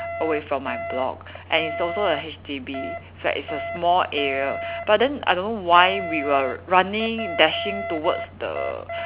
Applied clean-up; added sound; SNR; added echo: none; Alarm; 9 dB; none.